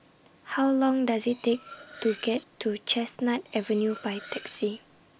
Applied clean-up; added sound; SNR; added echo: none; Cutlery, silverware; 20 dB; none.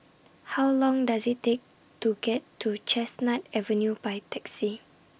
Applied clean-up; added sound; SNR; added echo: none; none; none; none.